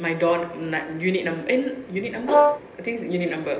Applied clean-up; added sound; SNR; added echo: none; Brass instrument; -4 dB; reverberation time 0.8 s.